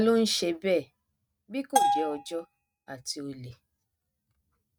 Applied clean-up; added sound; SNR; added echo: neural mask model RNNoise.